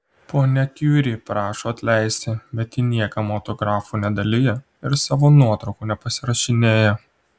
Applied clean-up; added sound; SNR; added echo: none; none; none; none.